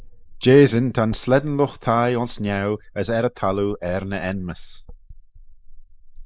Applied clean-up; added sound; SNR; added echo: neural mask model Resemble Enhance denoiser.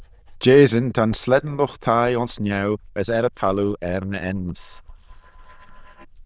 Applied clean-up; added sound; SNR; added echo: neural diffusion model UNIVERSE++.